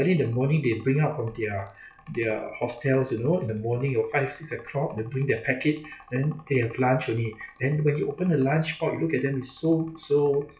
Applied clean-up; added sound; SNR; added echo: classical method log-MMSE.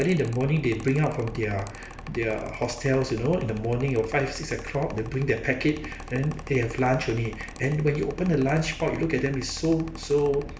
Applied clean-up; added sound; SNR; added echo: none; Mechanical fan; 14 dB; none.